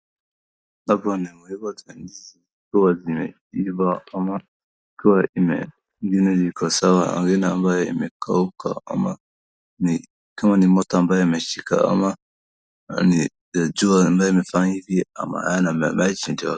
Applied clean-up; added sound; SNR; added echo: neural mask model DeepFilterNet 3.